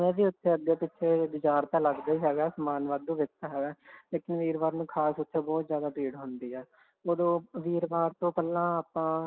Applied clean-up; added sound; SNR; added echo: none; none; none; none.